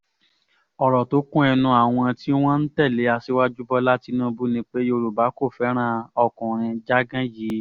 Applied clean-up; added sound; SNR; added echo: none; none; none; none.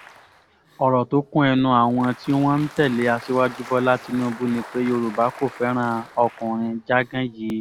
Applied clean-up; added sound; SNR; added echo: none; Applause; 20 dB; none.